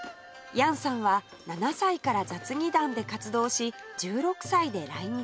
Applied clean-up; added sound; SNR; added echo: none; none; none; none.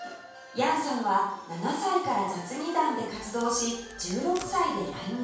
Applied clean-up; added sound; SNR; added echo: none; Packing tape, duct tape; 20 dB; reverberation time 0.7 s.